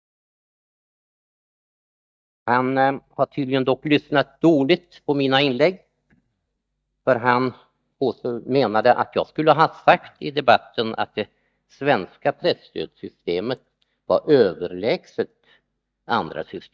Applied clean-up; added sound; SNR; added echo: neural mask model DeepFilterNet 3.